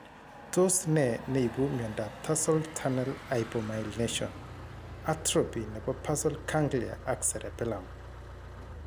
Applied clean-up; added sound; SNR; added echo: none; Motor vehicle (road); 12 dB; none.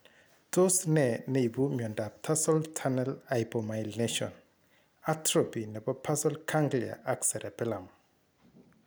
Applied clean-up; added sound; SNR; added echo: none; none; none; none.